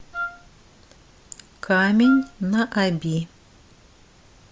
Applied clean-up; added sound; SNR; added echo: none; Wind instrument, woodwind instrument; 10 dB; none.